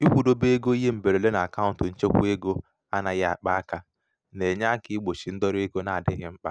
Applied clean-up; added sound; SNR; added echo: none; none; none; none.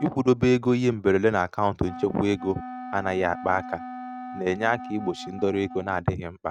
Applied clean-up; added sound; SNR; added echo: neural mask model RNNoise.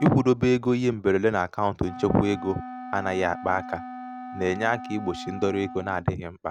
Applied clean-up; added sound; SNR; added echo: none; Wind instrument, woodwind instrument; 14 dB; none.